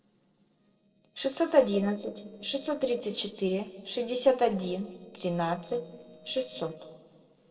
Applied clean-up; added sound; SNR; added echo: neural separator model SepFormer DNS4.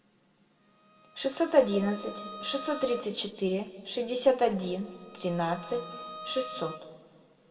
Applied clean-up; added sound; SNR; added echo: none; Bowed string instrument; 15 dB; reverberation time 1.4 s.